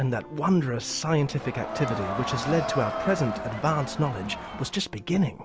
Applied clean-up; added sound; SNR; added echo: none; Crowd; 6 dB; none.